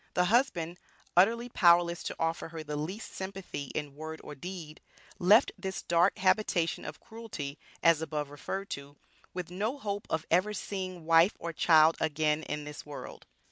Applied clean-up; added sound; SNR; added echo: none; none; none; none.